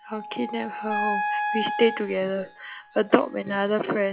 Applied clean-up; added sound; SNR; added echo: classical method log-MMSE.